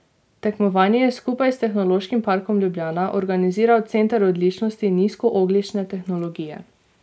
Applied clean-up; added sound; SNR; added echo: none; none; none; none.